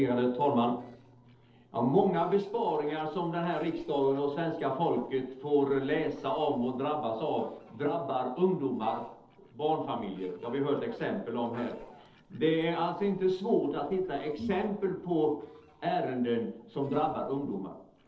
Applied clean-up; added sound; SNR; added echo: neural separator model SepFormer DNS4.